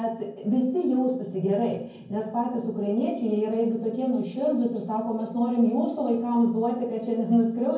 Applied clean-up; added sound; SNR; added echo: none; none; none; reverberation time 0.9 s.